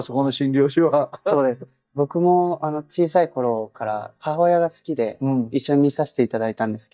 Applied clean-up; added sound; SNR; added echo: neural mask model DeepFilterNet 3.